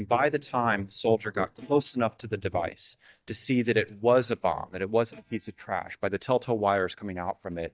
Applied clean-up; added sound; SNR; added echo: neural mask model DeepFilterNet 3.